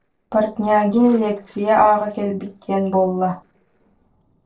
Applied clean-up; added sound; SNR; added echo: neural separator model SepFormer DNS4.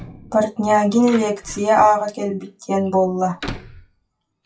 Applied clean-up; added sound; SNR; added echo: classical method WPE with log-MMSE.